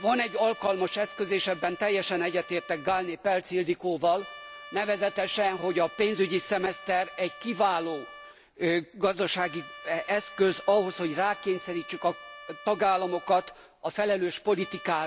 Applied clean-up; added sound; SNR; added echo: none; Trumpet; 18 dB; none.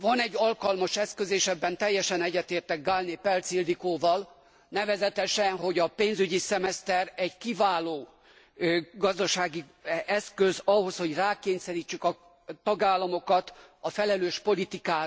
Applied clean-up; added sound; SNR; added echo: none; none; none; none.